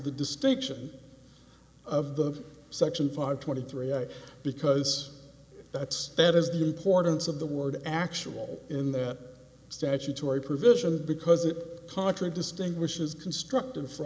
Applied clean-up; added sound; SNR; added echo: none; none; none; none.